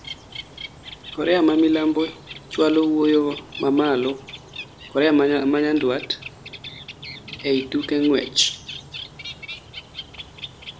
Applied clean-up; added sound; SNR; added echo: none; Bird; 15 dB; none.